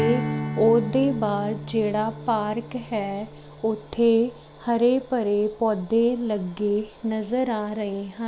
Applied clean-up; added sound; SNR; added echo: none; Strum; 11 dB; none.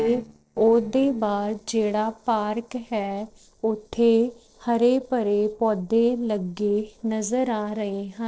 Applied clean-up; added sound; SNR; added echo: neural separator model SepFormer DNS4.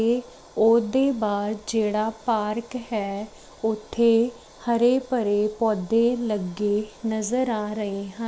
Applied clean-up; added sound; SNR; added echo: none; none; none; none.